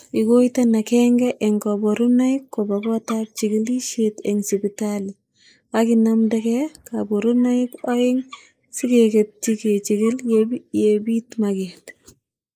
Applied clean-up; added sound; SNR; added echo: neural mask model Resemble Enhance denoiser.